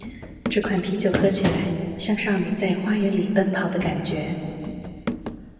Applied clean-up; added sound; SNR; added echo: none; Run; 8 dB; reverberation time 2.3 s.